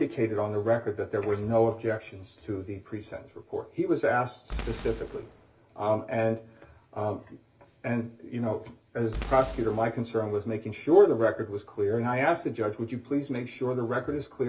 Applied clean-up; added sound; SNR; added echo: none; Boom; 12 dB; reverberation time 0.2 s.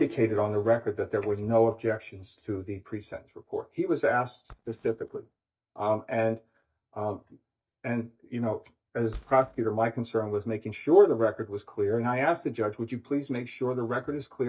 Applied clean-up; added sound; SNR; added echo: neural mask model DeepFilterNet 3.